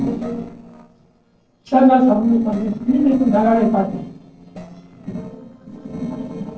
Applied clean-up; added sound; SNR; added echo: neural separator model SepFormer DNS4.